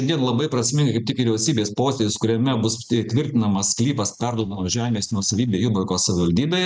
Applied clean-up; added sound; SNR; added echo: neural mask model DeepFilterNet 3.